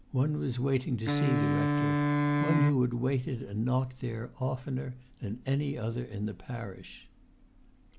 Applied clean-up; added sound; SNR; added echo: none; Wind instrument, woodwind instrument; -2 dB; none.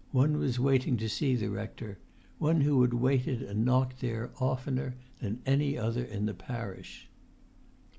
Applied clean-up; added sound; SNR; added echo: none; none; none; none.